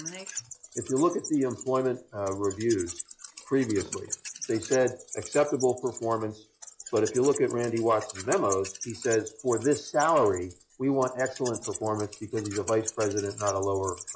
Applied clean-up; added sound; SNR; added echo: classical method log-MMSE.